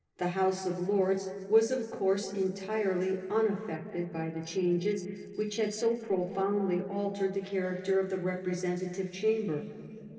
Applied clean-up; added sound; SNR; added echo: neural separator model SepFormer DNS4.